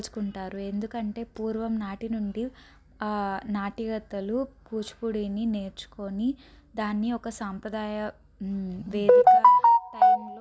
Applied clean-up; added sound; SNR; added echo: none; none; none; none.